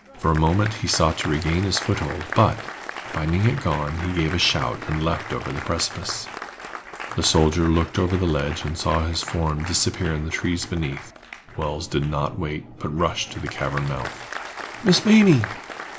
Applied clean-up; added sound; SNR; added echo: none; Applause; 12 dB; none.